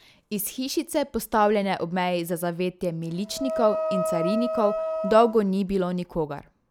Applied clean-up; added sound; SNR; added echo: none; Wind instrument, woodwind instrument; 4 dB; none.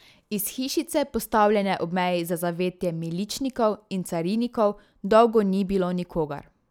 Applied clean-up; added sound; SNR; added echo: none; none; none; none.